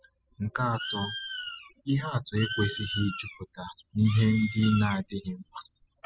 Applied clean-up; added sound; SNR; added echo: classical method spectral subtraction.